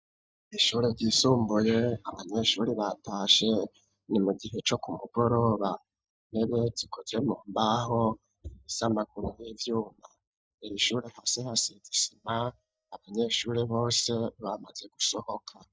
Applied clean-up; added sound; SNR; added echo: neural mask model DeepFilterNet 3.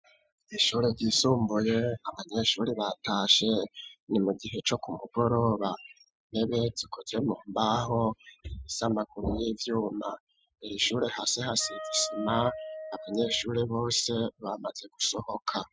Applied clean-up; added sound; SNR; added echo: classical method spectral subtraction.